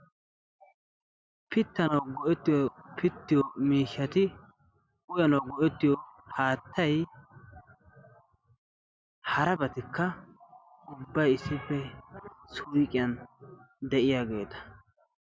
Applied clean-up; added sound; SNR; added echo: none; none; none; none.